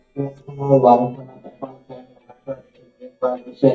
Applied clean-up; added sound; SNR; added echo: neural mask model DeepFilterNet 3.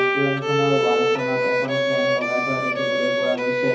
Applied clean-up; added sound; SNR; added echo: none; Bowed string instrument; -5 dB; reverberation time 1.2 s.